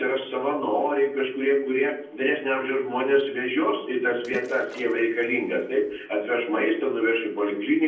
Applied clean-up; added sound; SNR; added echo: neural separator model SepFormer DNS4.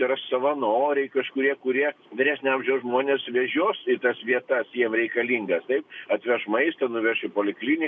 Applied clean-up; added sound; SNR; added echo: none; none; none; none.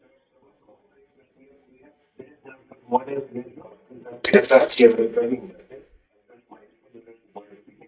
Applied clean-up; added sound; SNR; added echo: neural mask model DeepFilterNet 3.